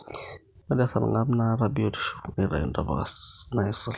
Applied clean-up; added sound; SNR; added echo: none; none; none; none.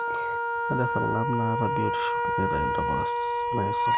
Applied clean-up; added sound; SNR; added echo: none; Wind instrument, woodwind instrument; -2 dB; none.